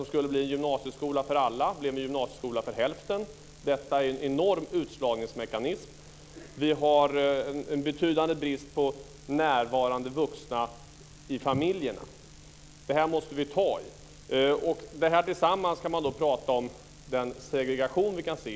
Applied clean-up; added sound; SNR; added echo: none; none; none; none.